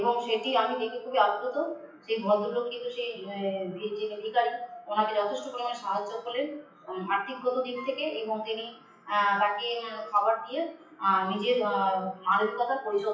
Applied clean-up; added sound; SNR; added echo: classical method WPE with log-MMSE.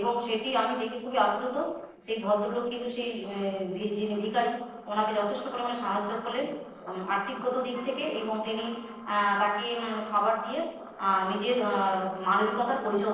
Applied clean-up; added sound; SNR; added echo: neural separator model SepFormer DNS4.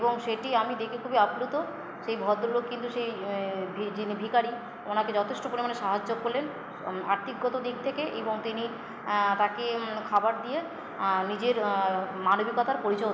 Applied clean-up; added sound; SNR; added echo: none; none; none; none.